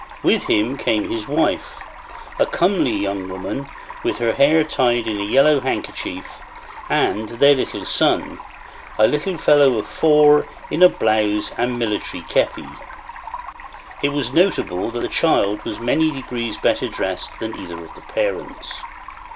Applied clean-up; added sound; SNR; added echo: none; Stream; 16 dB; none.